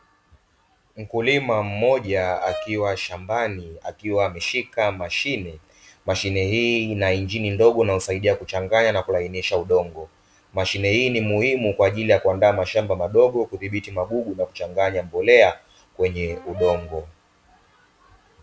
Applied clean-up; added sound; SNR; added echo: none; Brass instrument; 15 dB; none.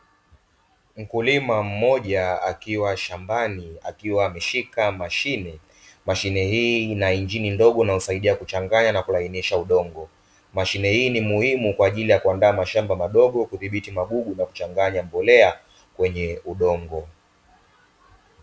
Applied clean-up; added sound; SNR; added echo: none; none; none; none.